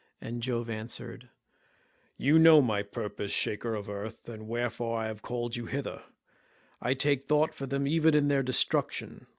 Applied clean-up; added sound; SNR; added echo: none; none; none; none.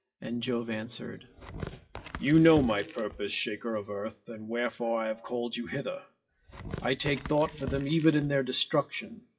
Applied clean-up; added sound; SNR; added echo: classical method WPE with log-MMSE.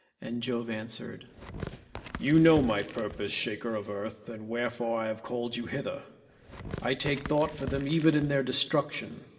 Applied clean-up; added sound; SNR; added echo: none; Tearing; 12 dB; reverberation time 2.9 s.